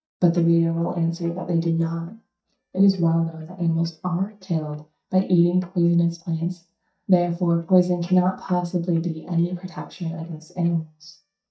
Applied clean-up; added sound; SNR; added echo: neural mask model DeepFilterNet 3.